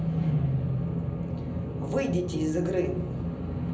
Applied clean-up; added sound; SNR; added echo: none; none; none; reverberation time 0.6 s.